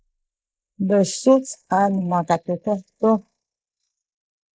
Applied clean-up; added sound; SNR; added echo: neural mask model Resemble Enhance denoiser.